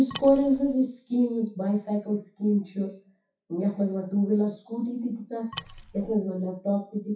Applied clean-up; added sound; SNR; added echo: classical method WPE with log-MMSE.